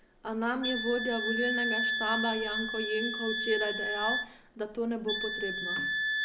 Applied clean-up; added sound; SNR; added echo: none; Wind instrument, woodwind instrument; 0 dB; none.